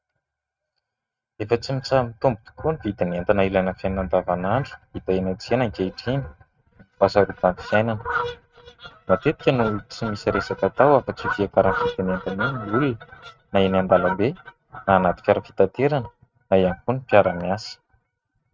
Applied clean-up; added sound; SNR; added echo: neural mask model RNNoise.